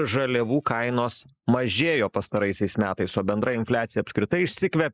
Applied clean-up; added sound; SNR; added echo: neural mask model Resemble Enhance denoiser.